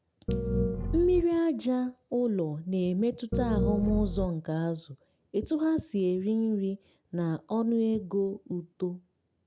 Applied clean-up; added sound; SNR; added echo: none; Piano; 0 dB; none.